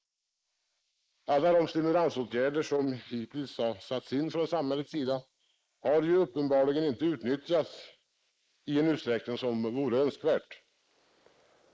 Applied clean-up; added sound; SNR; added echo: neural mask model Resemble Enhance denoiser.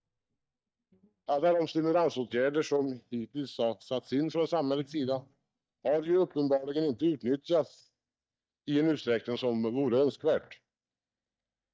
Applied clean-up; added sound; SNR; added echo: neural mask model DeepFilterNet 3.